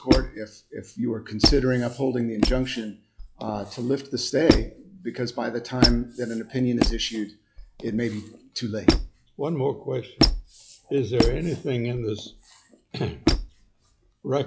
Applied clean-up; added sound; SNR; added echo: classical method log-MMSE.